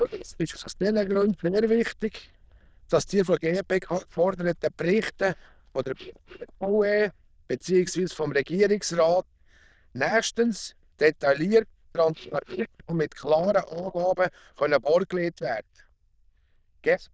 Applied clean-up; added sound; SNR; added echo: neural diffusion model UNIVERSE++.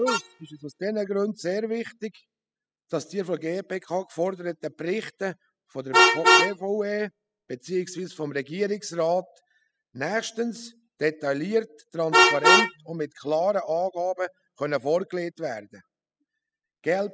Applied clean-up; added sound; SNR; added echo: classical method spectral subtraction.